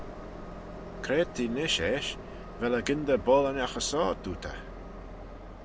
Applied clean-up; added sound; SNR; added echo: none; Train; 11 dB; none.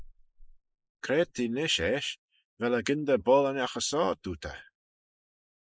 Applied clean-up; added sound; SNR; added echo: neural mask model Resemble Enhance denoiser.